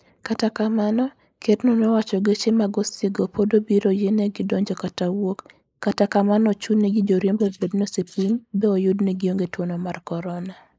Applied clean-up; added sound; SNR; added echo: neural mask model Resemble Enhance denoiser.